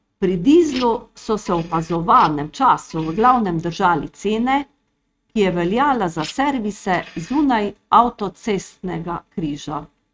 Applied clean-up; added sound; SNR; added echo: neural mask model RNNoise.